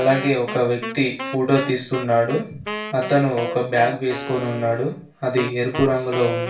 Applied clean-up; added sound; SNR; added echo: none; Wind instrument, woodwind instrument; 10 dB; reverberation time 0.4 s.